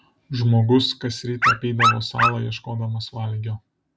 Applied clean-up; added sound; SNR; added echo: none; Dog; -2 dB; none.